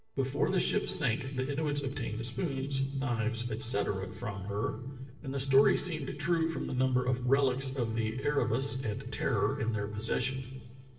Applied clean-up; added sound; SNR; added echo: neural separator model SepFormer DNS4.